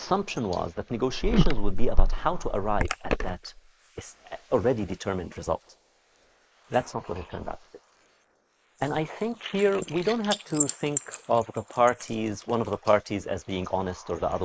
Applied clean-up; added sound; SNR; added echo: neural mask model Resemble Enhance denoiser.